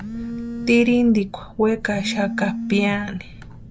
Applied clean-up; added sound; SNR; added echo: none; Telephone; 9 dB; none.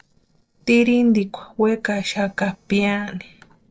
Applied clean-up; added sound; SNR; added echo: neural separator model SepFormer DNS4.